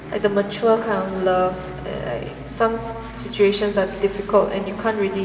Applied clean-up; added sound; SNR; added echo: none; Aircraft; 14 dB; reverberation time 2.5 s.